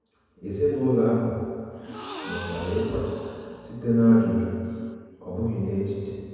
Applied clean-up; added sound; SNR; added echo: none; Gasp; 15 dB; reverberation time 2.2 s.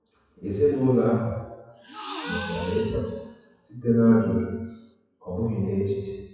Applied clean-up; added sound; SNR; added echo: classical method WPE with log-MMSE.